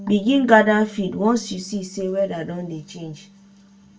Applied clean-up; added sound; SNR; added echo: none; Bass guitar; 20 dB; reverberation time 0.2 s.